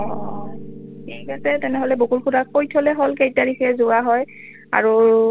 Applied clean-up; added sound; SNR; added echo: none; Piano; 15 dB; none.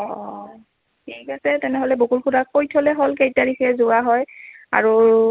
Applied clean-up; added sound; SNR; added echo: none; none; none; none.